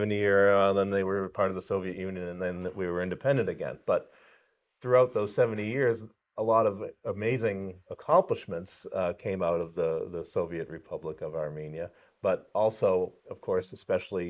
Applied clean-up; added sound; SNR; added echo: neural mask model Resemble Enhance denoiser.